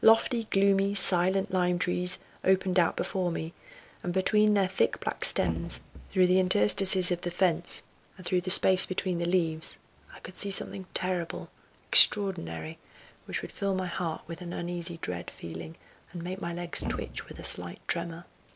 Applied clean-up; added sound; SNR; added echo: none; Thump, thud; 10 dB; none.